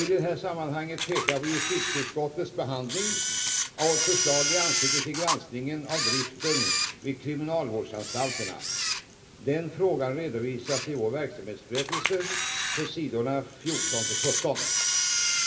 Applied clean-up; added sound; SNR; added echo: none; Camera; -1 dB; reverberation time 0.8 s.